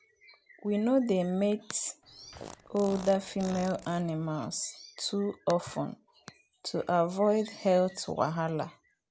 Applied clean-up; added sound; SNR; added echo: none; Fart; 16 dB; none.